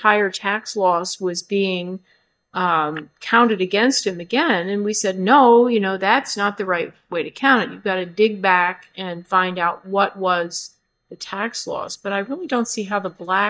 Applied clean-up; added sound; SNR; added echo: neural mask model DeepFilterNet 3.